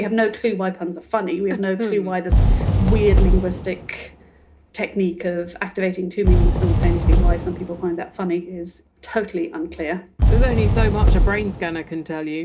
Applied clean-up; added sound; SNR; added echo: none; Fireworks; -3 dB; reverberation time 0.3 s.